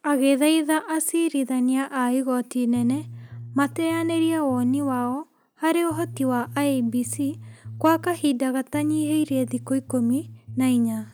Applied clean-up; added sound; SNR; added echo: none; Bass guitar; 15 dB; none.